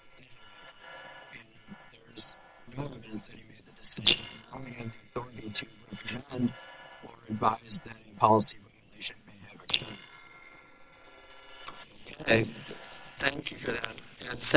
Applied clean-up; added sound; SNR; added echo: neural separator model SepFormer WHAM!.